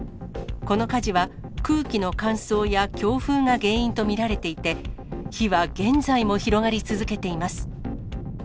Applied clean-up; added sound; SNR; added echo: none; none; none; none.